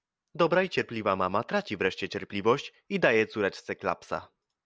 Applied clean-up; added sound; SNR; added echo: none; none; none; none.